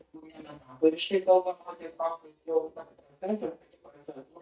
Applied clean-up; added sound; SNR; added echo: neural mask model DeepFilterNet 3.